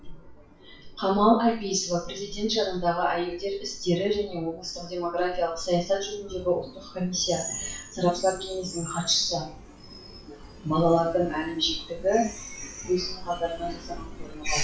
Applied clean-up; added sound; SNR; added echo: classical method WPE with log-MMSE.